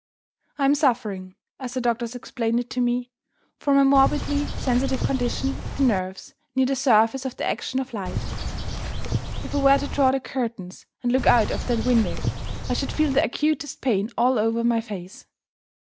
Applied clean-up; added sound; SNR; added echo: none; Bird; 3 dB; none.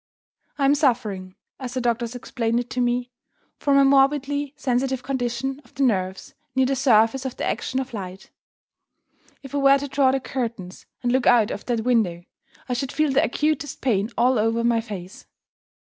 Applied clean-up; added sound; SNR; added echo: none; none; none; none.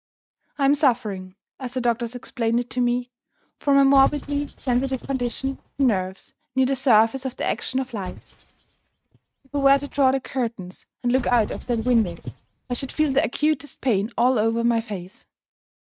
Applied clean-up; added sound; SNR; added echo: neural mask model RNNoise.